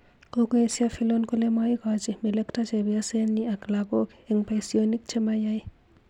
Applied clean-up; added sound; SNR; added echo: none; none; none; none.